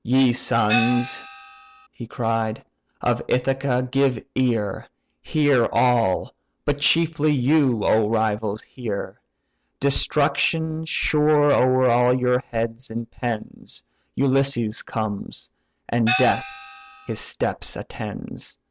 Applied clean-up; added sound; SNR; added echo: none; Gong; 5 dB; none.